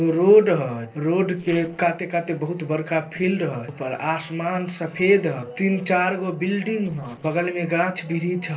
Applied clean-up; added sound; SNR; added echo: neural separator model SepFormer DNS4.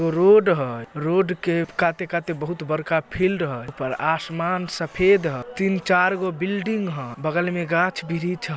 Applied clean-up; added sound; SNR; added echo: none; none; none; none.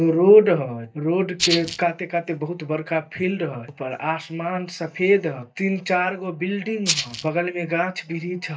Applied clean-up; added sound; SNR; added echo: neural mask model DeepFilterNet 3.